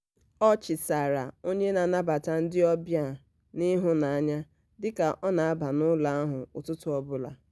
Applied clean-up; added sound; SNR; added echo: none; none; none; none.